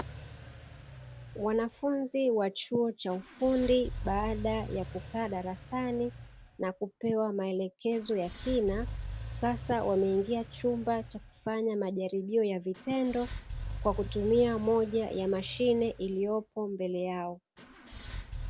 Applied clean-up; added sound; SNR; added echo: none; Engine / Car; 12 dB; none.